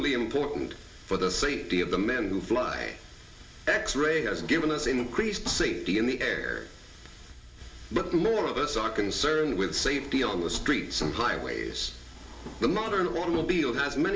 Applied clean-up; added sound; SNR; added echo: none; Drawer open or close; 16 dB; reverberation time 0.5 s.